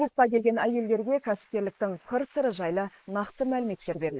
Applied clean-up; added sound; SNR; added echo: neural mask model Resemble Enhance denoiser.